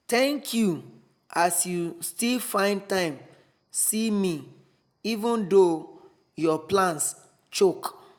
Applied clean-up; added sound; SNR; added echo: none; none; none; none.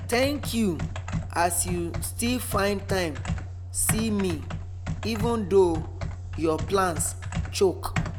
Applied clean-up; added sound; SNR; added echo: none; Computer keyboard; 5 dB; none.